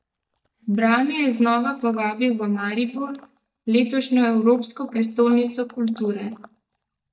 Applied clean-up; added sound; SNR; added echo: neural mask model DeepFilterNet 3.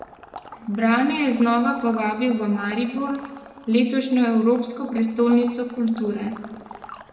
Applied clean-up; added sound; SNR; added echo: none; Water / Liquid; 20 dB; reverberation time 1.5 s.